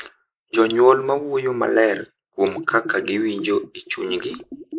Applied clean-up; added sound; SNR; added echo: neural mask model Resemble Enhance denoiser.